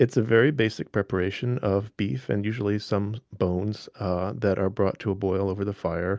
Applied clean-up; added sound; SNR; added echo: none; none; none; none.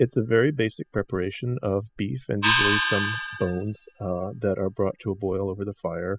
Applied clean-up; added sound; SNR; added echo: classical method spectral subtraction.